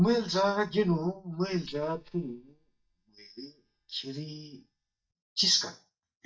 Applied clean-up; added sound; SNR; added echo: neural mask model DeepFilterNet 3.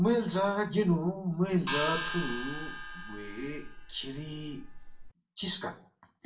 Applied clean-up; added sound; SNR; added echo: none; Gong; 6 dB; reverberation time 0.4 s.